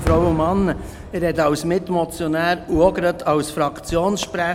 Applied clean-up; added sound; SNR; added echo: none; Fireworks; 11 dB; none.